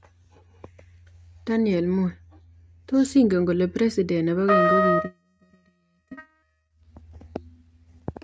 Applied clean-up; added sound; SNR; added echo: neural mask model RNNoise.